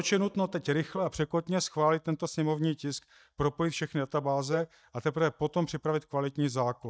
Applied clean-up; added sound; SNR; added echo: neural mask model DeepFilterNet 3.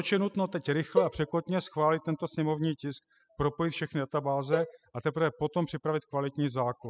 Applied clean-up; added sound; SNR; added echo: classical method spectral subtraction.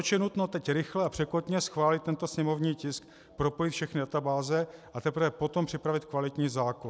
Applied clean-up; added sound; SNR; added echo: none; none; none; none.